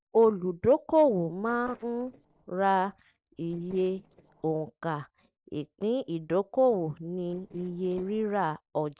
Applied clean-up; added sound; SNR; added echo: neural separator model SepFormer DNS4.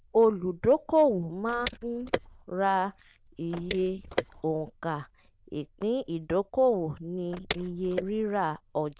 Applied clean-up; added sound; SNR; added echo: neural diffusion model UNIVERSE++.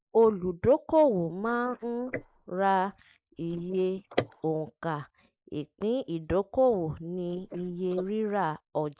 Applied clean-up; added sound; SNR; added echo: neural mask model Resemble Enhance denoiser.